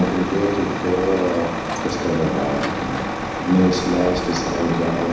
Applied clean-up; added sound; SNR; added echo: none; Truck; 4 dB; reverberation time 1.0 s.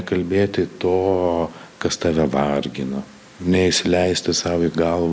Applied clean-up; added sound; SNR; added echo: none; none; none; none.